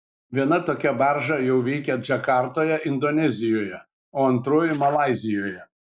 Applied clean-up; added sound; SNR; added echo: none; none; none; none.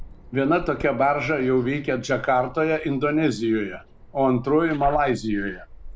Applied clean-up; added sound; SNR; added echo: none; Bird vocalization, bird call, bird song; 17 dB; none.